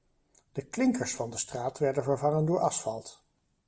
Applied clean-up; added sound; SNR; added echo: none; none; none; none.